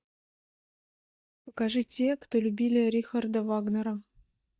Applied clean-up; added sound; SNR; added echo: neural mask model DeepFilterNet 3.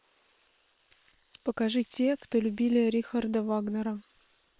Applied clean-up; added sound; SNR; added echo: neural separator model SepFormer WHAM!.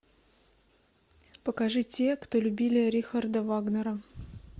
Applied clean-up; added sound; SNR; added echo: none; none; none; none.